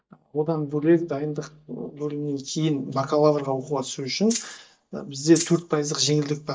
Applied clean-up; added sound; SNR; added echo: neural mask model DeepFilterNet 3.